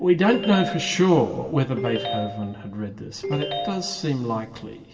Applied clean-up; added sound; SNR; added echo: none; Ringtone; 8 dB; reverberation time 1.8 s.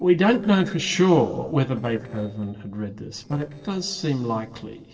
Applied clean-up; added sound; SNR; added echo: neural separator model SepFormer DNS4.